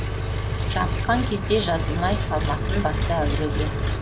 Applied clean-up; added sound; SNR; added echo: none; Engine; -2 dB; none.